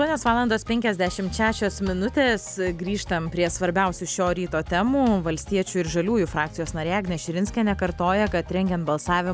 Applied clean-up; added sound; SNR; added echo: none; none; none; none.